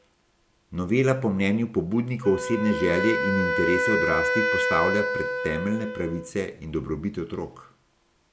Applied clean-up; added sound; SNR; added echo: none; Wind instrument, woodwind instrument; 3 dB; none.